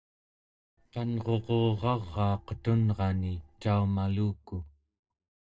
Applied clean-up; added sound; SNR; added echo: neural separator model SepFormer DNS4.